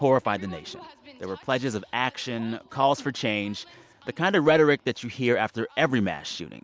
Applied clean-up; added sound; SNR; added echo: none; none; none; none.